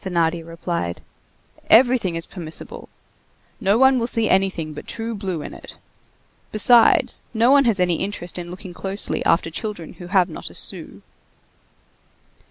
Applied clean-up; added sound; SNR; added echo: none; none; none; none.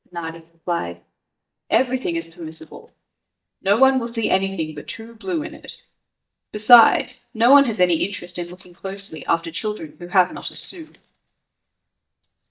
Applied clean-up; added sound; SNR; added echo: neural mask model DeepFilterNet 3.